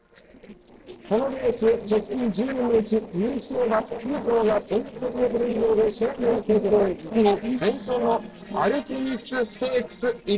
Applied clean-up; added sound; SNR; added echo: neural separator model SepFormer DNS4.